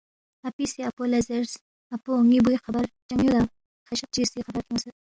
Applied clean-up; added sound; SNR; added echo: none; none; none; none.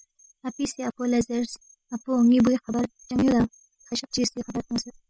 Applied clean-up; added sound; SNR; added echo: classical method spectral subtraction.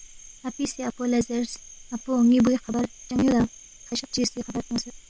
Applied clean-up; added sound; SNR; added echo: none; Cricket; 20 dB; none.